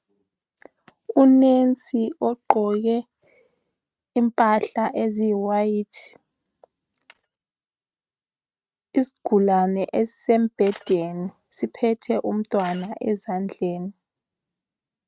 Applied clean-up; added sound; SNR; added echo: neural mask model RNNoise.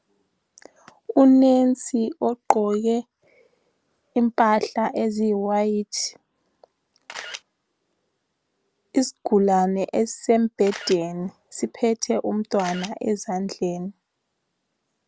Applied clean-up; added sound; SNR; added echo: none; Camera; 12 dB; none.